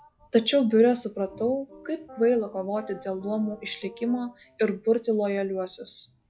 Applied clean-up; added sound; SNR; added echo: classical method log-MMSE.